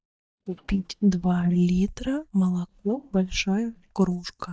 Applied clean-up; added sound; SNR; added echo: neural mask model DeepFilterNet 3.